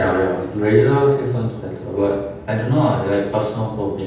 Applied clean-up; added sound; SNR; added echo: none; none; none; reverberation time 0.8 s.